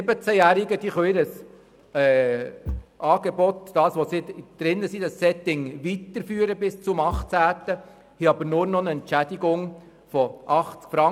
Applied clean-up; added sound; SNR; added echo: none; Bass drum / Thump, thud; 20 dB; none.